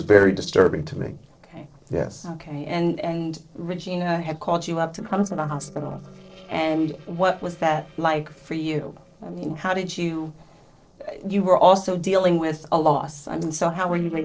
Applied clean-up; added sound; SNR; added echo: neural separator model SepFormer DNS4.